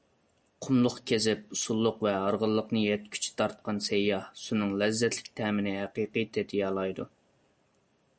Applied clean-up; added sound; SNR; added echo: none; none; none; none.